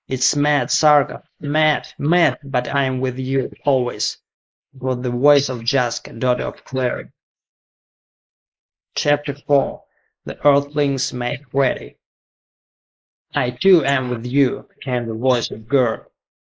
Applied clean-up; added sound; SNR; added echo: neural mask model Resemble Enhance denoiser.